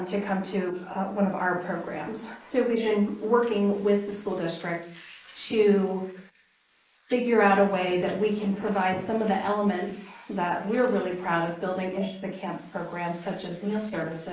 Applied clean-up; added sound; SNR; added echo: neural mask model Resemble Enhance denoiser.